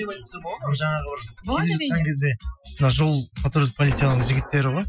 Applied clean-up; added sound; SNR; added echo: classical method Wiener filter.